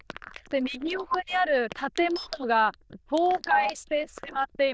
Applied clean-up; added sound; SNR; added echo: neural diffusion model UNIVERSE++.